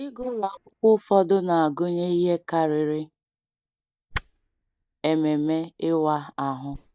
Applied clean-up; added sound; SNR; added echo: neural mask model DeepFilterNet 3.